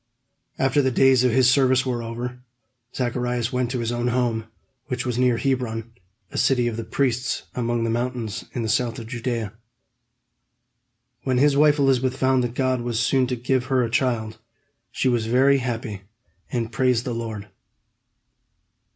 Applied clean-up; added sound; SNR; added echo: none; none; none; none.